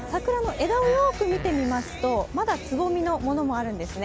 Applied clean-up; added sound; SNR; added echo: none; Fart; 16 dB; none.